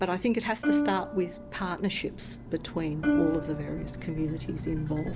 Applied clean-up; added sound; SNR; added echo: none; Plucked string instrument; 2 dB; none.